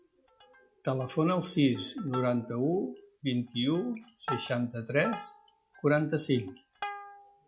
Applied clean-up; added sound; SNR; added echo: none; Plucked string instrument; 14 dB; none.